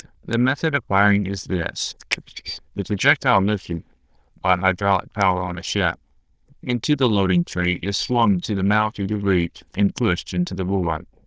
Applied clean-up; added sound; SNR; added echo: neural diffusion model UNIVERSE++.